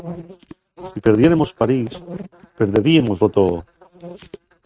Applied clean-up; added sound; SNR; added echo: neural mask model RNNoise.